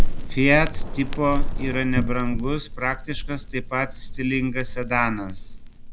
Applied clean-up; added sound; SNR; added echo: none; Crackle; -1 dB; none.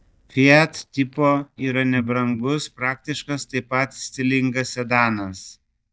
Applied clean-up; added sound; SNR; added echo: neural mask model DeepFilterNet 3.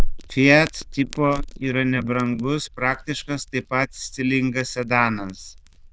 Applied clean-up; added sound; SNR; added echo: neural diffusion model UNIVERSE++.